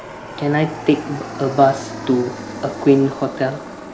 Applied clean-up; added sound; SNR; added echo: none; Aircraft; 12 dB; none.